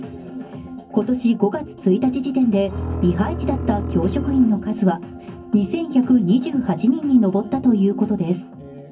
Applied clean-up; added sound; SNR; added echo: none; Bowed string instrument; 8 dB; reverberation time 0.3 s.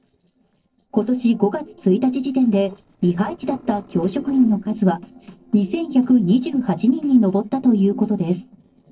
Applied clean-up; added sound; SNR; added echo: neural separator model SepFormer DNS4.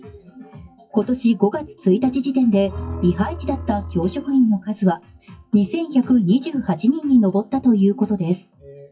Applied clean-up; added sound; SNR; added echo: classical method WPE with log-MMSE.